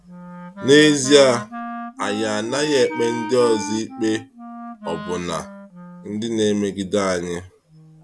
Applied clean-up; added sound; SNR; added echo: none; Wind instrument, woodwind instrument; 13 dB; none.